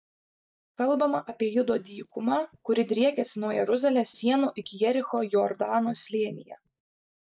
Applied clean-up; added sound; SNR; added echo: neural mask model DeepFilterNet 3.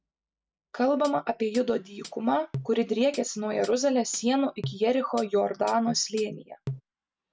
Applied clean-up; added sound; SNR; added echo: none; Hi-hat; 15 dB; none.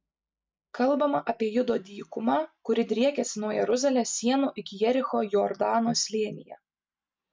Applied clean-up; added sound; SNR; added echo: none; none; none; none.